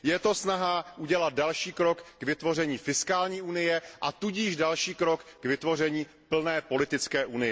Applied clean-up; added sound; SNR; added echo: none; none; none; none.